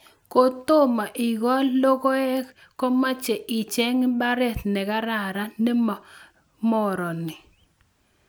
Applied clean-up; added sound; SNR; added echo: none; none; none; none.